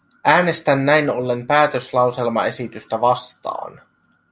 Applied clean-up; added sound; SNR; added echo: none; none; none; none.